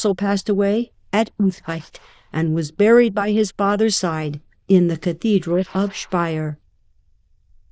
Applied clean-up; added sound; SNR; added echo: neural diffusion model UNIVERSE++.